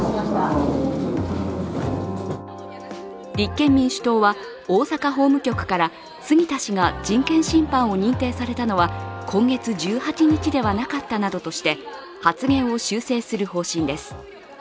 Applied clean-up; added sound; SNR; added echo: none; none; none; none.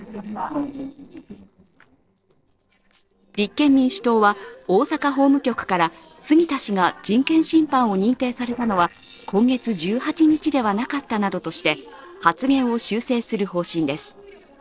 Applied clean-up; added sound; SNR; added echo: neural separator model SepFormer DNS4.